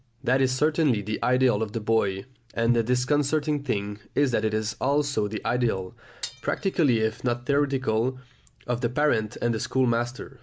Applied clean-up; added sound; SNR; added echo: none; Glass; 18 dB; none.